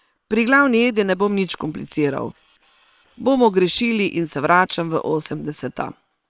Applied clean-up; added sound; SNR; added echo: neural separator model SepFormer WHAM!.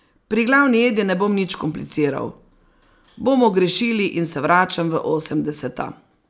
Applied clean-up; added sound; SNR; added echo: none; none; none; none.